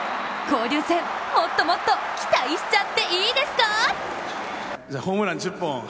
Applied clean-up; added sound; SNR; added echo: none; none; none; none.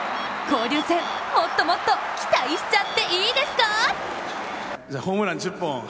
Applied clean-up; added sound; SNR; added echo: none; Bird; 17 dB; none.